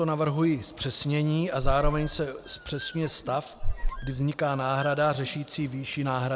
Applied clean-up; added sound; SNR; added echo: none; Squeak; 3 dB; none.